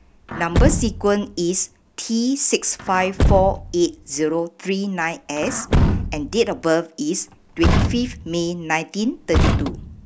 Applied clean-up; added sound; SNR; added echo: none; Truck; 1 dB; none.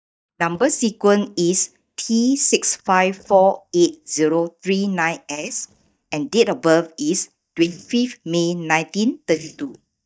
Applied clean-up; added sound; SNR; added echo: neural mask model DeepFilterNet 3.